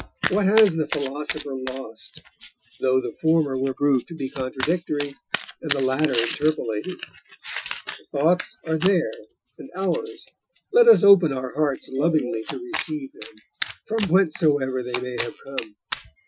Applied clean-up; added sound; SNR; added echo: classical method Wiener filter.